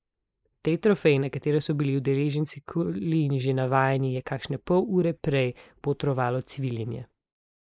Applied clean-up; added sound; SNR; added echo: neural mask model Resemble Enhance denoiser.